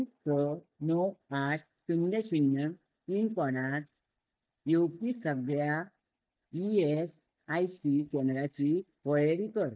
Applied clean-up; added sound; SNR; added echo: neural mask model DeepFilterNet 3.